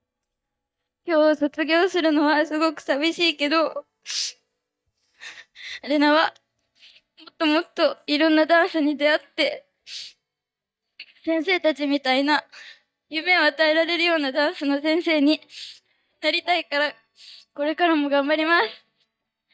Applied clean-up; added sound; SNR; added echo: neural mask model DeepFilterNet 3.